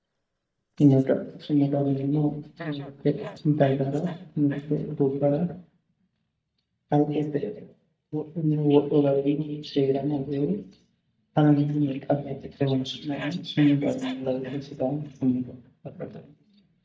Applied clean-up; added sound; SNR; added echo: neural mask model DeepFilterNet 3.